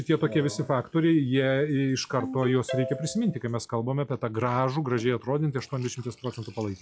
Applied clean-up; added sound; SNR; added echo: classical method log-MMSE.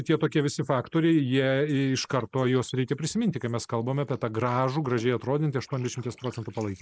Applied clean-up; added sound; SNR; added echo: neural mask model Resemble Enhance denoiser.